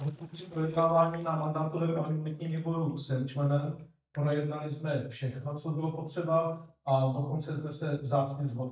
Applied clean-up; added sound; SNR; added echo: neural mask model DeepFilterNet 3.